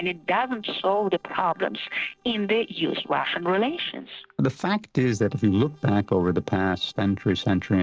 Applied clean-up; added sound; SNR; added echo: neural separator model SepFormer DNS4.